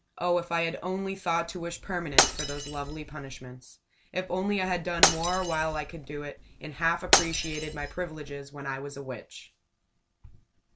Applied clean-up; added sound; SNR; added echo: none; Shatter; -2 dB; none.